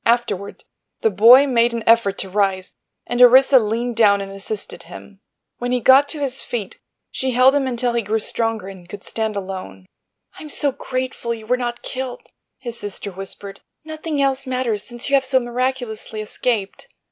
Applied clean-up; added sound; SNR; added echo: none; none; none; none.